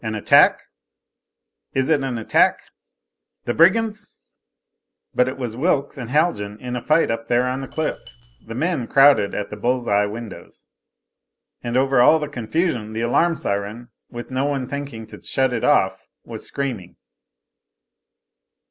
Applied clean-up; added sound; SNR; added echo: none; Coin (dropping); 15 dB; none.